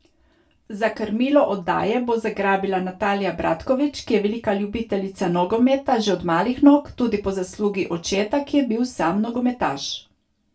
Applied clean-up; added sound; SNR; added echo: none; none; none; reverberation time 0.2 s.